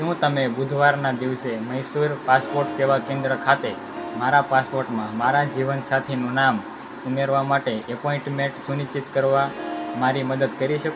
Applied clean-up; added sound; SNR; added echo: none; Harp; 15 dB; reverberation time 1.1 s.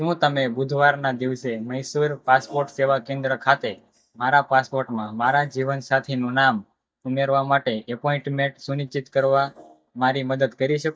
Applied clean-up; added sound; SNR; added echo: neural mask model DeepFilterNet 3.